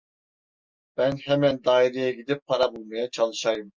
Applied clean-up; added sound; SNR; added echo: none; none; none; none.